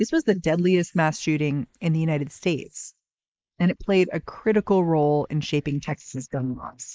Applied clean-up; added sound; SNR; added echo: neural mask model Resemble Enhance denoiser.